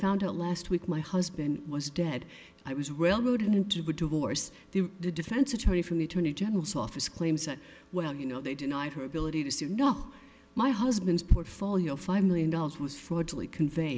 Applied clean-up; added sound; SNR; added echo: none; none; none; none.